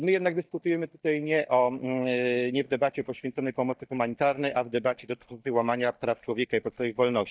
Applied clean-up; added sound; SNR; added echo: neural mask model DeepFilterNet 3.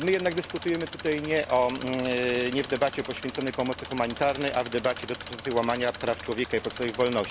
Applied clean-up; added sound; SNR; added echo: none; Engine; 13 dB; none.